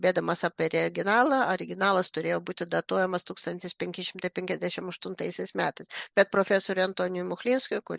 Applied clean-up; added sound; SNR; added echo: none; none; none; none.